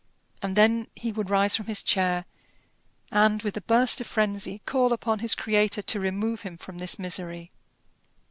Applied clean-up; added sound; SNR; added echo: none; none; none; none.